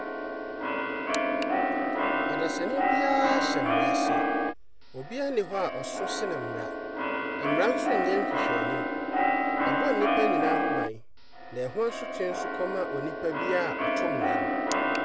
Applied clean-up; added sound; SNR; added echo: none; Keyboard (musical); -5 dB; none.